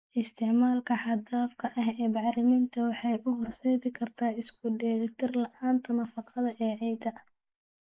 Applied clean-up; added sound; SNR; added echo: neural mask model Resemble Enhance denoiser.